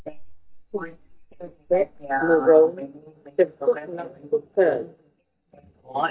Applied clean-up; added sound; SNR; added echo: neural mask model DeepFilterNet 3.